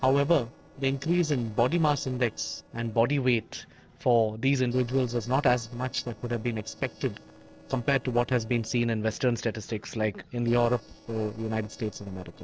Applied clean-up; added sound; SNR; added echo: neural separator model SepFormer DNS4.